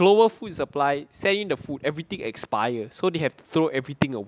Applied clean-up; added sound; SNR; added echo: none; none; none; none.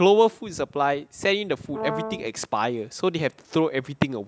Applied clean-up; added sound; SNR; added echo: none; Brass instrument; 9 dB; none.